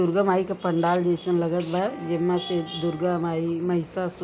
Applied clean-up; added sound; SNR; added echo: none; Wind instrument, woodwind instrument + Tools; 19 dB; none.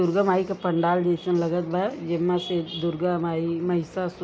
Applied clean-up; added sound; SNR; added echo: none; none; none; none.